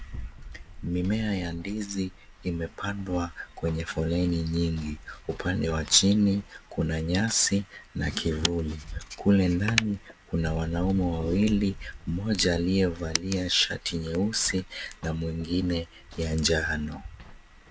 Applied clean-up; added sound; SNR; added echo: none; Run; 15 dB; none.